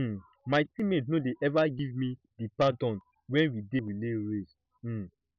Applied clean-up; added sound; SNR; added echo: none; none; none; none.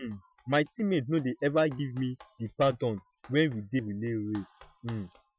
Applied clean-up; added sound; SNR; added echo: classical method Wiener filter.